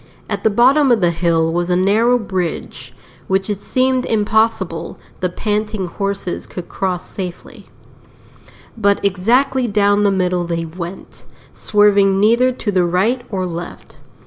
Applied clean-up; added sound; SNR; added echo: none; none; none; none.